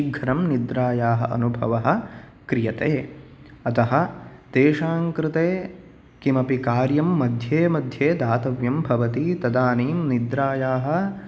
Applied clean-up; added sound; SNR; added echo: none; none; none; none.